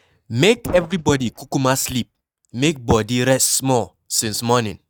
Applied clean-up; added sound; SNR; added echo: neural mask model RNNoise.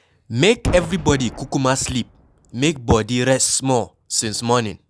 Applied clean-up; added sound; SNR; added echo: none; Boom; 13 dB; none.